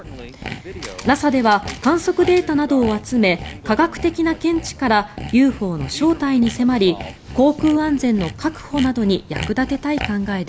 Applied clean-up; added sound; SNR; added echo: none; Sawing + Camera; 14 dB; none.